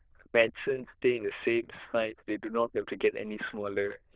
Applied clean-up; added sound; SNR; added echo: neural diffusion model UNIVERSE++.